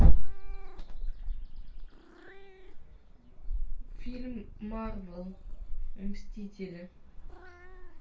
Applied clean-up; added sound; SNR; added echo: none; Meow / Purr; 9 dB; reverberation time 0.3 s.